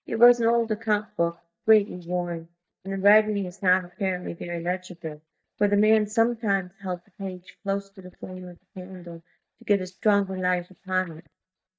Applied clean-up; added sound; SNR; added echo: neural mask model DeepFilterNet 3.